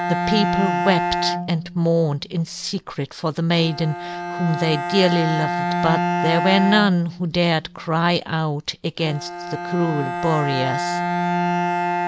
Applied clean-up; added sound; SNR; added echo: none; Bowed string instrument; 3 dB; none.